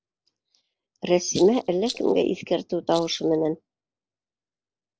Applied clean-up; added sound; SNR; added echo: neural separator model SepFormer DNS4.